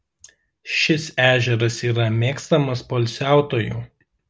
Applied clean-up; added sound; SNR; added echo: none; none; none; none.